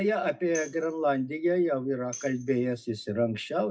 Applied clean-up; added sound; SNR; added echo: classical method WPE with log-MMSE.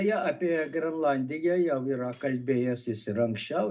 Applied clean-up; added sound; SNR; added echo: none; Tambourine; 20 dB; reverberation time 0.2 s.